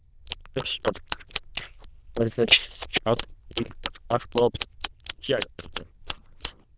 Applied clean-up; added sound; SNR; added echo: neural diffusion model UNIVERSE++.